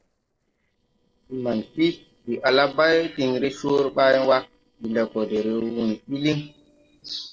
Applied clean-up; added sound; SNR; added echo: neural separator model SepFormer DNS4.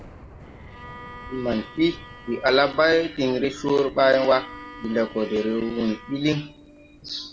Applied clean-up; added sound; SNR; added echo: none; Bowed string instrument + Thunder / Rain; 19 dB; none.